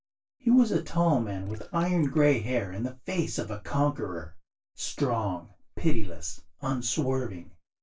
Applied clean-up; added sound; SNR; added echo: neural separator model SepFormer DNS4.